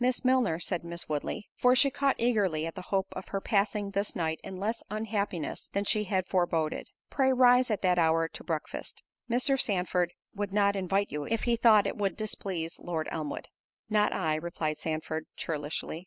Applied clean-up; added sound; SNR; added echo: none; none; none; none.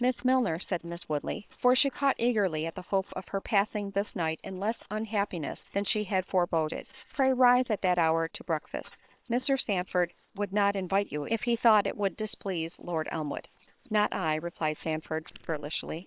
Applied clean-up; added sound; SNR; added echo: neural separator model SepFormer WHAM!.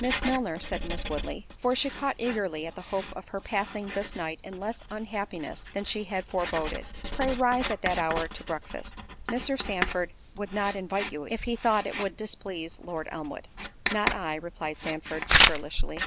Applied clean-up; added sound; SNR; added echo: none; Writing; 2 dB; none.